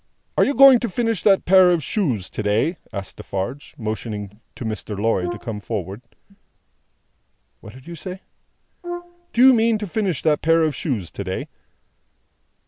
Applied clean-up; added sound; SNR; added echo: none; Brass instrument; 12 dB; none.